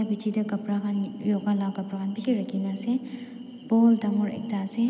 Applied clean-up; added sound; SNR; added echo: none; none; none; none.